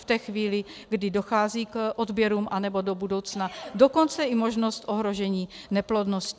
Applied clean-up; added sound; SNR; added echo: none; none; none; none.